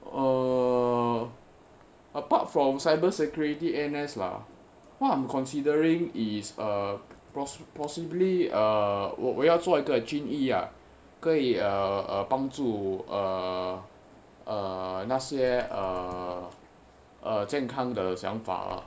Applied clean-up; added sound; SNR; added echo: none; none; none; none.